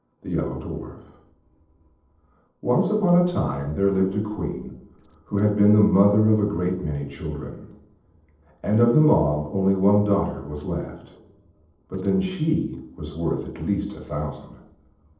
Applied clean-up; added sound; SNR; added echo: neural separator model SepFormer DNS4.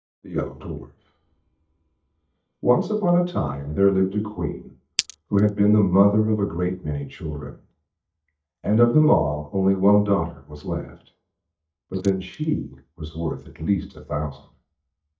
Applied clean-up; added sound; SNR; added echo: neural mask model DeepFilterNet 3.